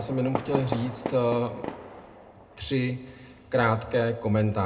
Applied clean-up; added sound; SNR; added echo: none; Fireworks; 11 dB; reverberation time 0.2 s.